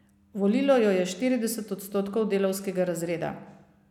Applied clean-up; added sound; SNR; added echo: none; none; none; none.